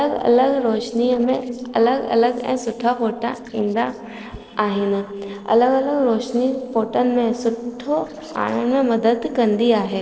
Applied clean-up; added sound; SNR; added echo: neural separator model SepFormer DNS4.